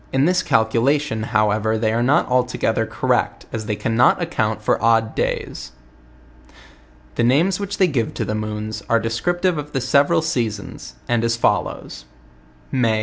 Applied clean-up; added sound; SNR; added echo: none; none; none; none.